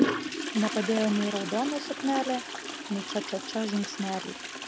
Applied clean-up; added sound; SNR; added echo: none; Toilet flush; 3 dB; none.